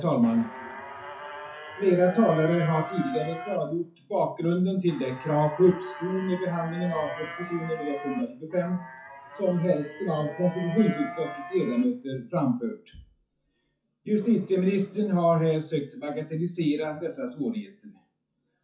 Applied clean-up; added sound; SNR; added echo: classical method WPE with log-MMSE.